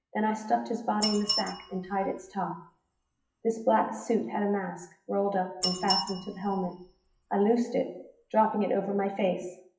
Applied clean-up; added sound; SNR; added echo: classical method WPE with log-MMSE.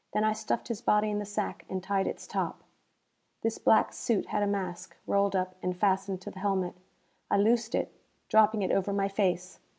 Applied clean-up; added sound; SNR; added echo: none; none; none; none.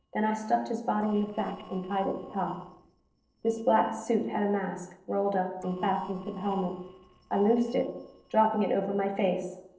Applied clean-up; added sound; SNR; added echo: neural separator model SepFormer DNS4.